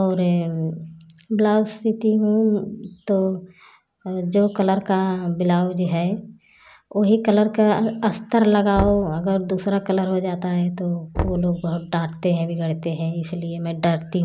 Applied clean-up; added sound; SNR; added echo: none; Knock; 12 dB; none.